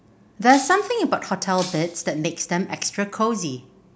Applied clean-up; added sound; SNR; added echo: none; Shatter; 17 dB; none.